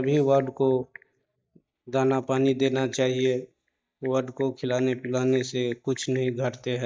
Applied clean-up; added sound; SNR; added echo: neural mask model DeepFilterNet 3.